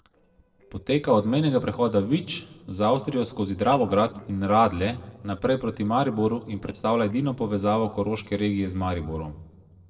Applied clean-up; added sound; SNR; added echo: neural separator model SepFormer DNS4.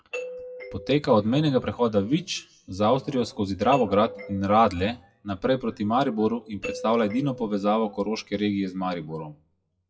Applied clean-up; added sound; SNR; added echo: classical method WPE with log-MMSE.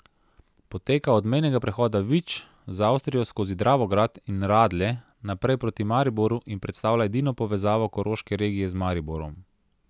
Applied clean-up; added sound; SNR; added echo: none; none; none; none.